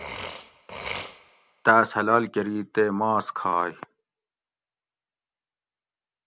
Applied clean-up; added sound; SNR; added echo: none; Burping, eructation; 17 dB; none.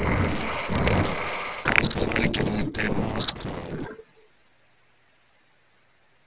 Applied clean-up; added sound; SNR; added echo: neural separator model SepFormer DNS4.